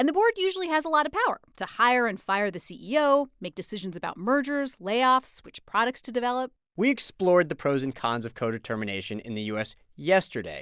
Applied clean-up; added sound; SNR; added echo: none; none; none; none.